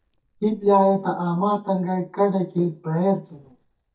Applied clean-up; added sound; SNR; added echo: neural mask model DeepFilterNet 3.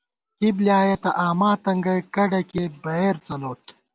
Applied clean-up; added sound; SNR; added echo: none; none; none; none.